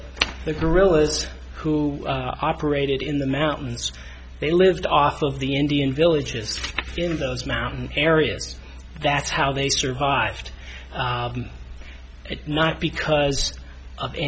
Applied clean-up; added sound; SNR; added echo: none; none; none; none.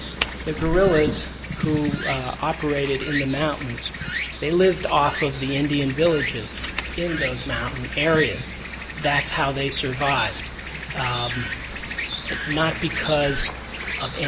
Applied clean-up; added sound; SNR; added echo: none; Insect; 5 dB; none.